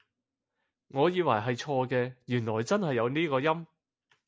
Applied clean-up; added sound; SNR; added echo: none; none; none; none.